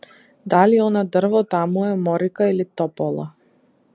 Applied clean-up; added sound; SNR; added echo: none; none; none; none.